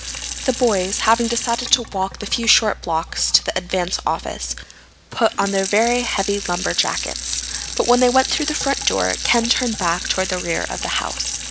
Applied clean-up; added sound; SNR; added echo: none; Sink (filling or washing) / Water tap, faucet; 8 dB; none.